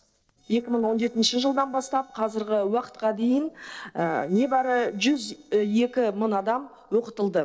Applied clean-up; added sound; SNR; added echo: neural separator model SepFormer DNS4.